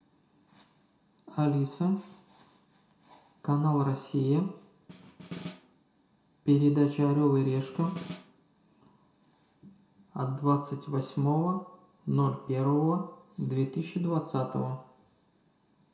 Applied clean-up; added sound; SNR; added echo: none; Snare drum; 15 dB; reverberation time 0.5 s.